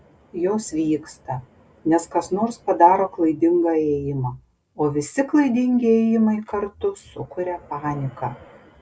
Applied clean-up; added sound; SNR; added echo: none; none; none; none.